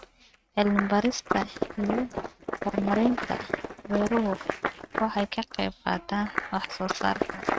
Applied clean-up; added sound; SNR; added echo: neural mask model RNNoise.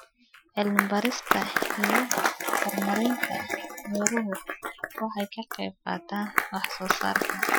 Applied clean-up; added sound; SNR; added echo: classical method Wiener filter.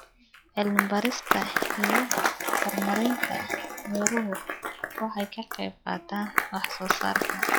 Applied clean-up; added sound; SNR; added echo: classical method log-MMSE.